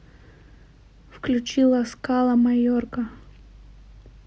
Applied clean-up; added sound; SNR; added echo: none; none; none; none.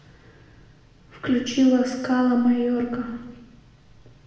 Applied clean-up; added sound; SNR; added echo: none; none; none; reverberation time 0.9 s.